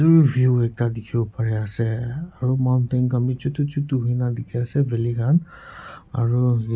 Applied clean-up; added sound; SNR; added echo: none; none; none; none.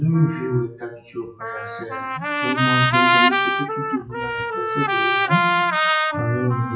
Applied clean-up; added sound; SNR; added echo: classical method WPE with log-MMSE.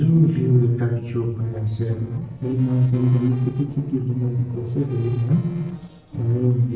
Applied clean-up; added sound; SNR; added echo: neural separator model SepFormer DNS4.